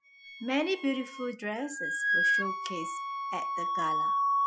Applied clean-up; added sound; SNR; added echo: classical method Wiener filter.